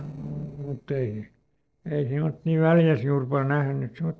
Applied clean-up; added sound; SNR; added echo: neural separator model SepFormer DNS4.